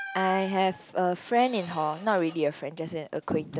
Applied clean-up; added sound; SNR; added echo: none; Squeak; 15 dB; none.